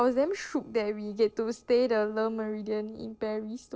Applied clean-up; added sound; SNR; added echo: neural separator model SepFormer DNS4.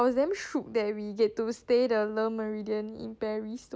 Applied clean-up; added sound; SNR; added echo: none; none; none; none.